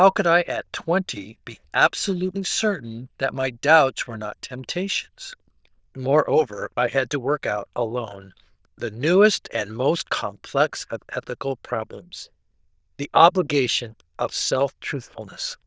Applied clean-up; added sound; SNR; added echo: neural diffusion model UNIVERSE++.